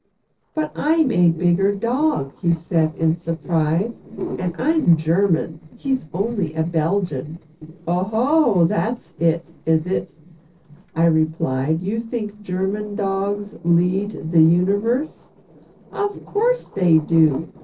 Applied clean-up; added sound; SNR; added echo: neural separator model SepFormer DNS4.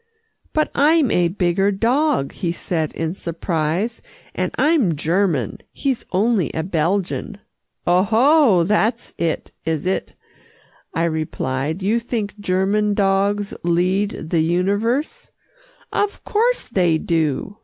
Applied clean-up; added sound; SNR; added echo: none; none; none; none.